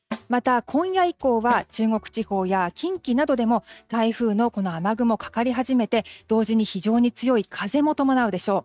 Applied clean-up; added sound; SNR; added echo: neural mask model RNNoise.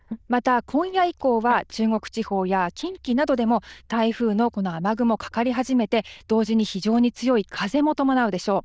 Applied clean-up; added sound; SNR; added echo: neural diffusion model UNIVERSE++.